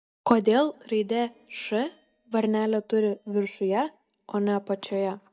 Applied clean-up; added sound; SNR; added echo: neural mask model DeepFilterNet 3.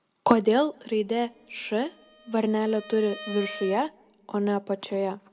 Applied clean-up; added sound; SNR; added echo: none; Bowed string instrument; 18 dB; reverberation time 0.7 s.